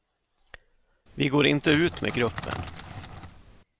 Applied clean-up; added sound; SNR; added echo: none; Crackle; 11 dB; none.